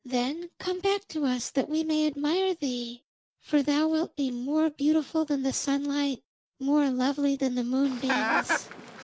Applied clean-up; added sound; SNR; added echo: none; Chicken, rooster; 2 dB; none.